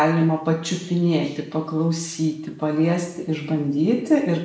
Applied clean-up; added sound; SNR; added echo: neural mask model Resemble Enhance denoiser.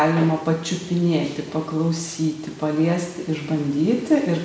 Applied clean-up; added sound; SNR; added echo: none; none; none; none.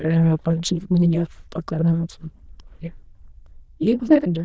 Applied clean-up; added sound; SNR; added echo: neural diffusion model UNIVERSE++.